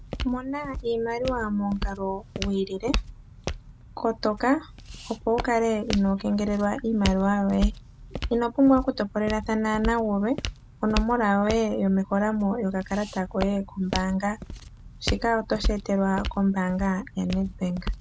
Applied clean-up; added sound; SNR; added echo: none; Walk, footsteps; 8 dB; none.